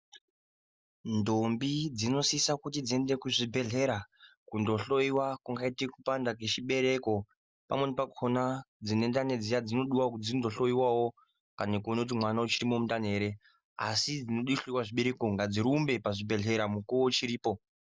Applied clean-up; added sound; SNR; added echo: none; none; none; none.